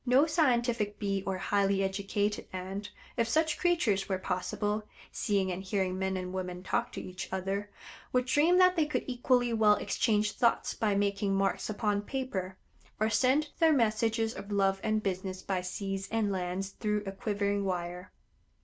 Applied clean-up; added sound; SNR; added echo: none; none; none; none.